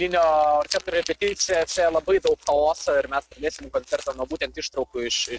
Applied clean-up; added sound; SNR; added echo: neural mask model RNNoise.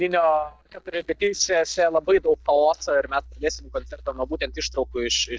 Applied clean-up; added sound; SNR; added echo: neural mask model DeepFilterNet 3.